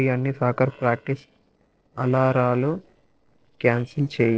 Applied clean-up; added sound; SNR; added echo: neural separator model SepFormer DNS4.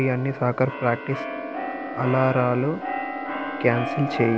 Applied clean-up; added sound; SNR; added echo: none; Keyboard (musical); 6 dB; none.